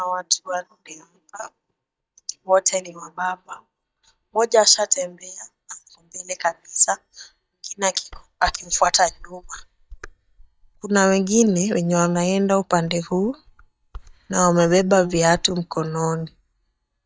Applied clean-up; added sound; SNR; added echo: neural mask model DeepFilterNet 3.